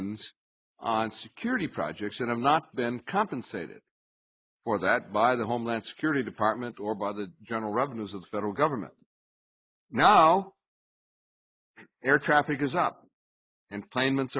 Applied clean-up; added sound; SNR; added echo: neural mask model Resemble Enhance denoiser.